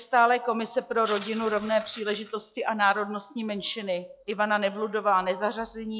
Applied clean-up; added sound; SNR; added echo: classical method log-MMSE.